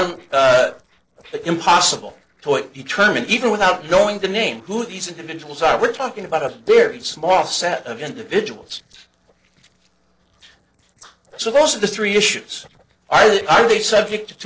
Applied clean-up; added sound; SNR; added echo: neural separator model SepFormer DNS4.